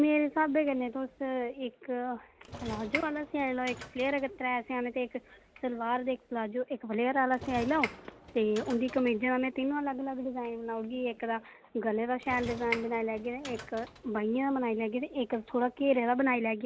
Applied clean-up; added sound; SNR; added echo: none; Sliding door / Train; 15 dB; none.